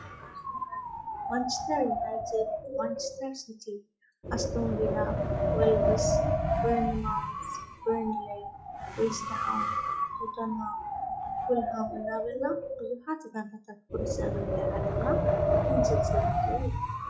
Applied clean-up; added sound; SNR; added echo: classical method WPE with log-MMSE.